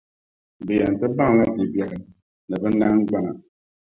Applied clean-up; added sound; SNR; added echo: none; none; none; none.